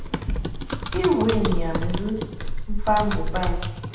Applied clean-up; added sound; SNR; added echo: none; Typing; -2 dB; reverberation time 0.8 s.